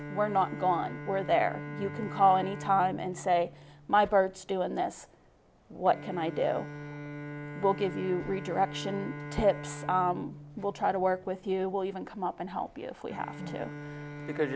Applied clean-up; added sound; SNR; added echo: none; Bowed string instrument; 12 dB; none.